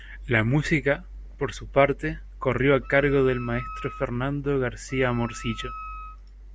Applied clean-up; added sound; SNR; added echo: none; Wind instrument, woodwind instrument; 16 dB; none.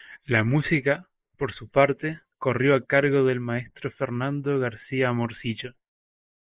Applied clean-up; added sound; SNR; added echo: neural mask model Resemble Enhance denoiser.